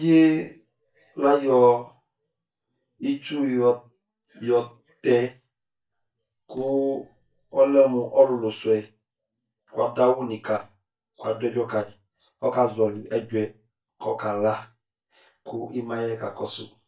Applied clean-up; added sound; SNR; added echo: neural mask model DeepFilterNet 3.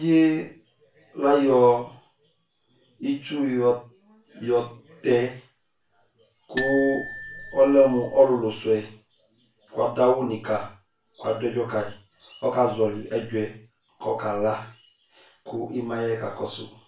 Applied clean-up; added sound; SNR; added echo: none; Marimba, xylophone; 8 dB; reverberation time 0.3 s.